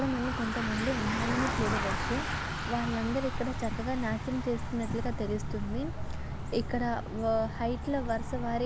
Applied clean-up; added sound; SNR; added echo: none; Bicycle; 1 dB; none.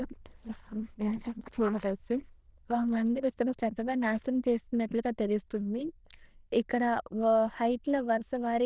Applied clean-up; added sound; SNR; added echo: neural diffusion model UNIVERSE++.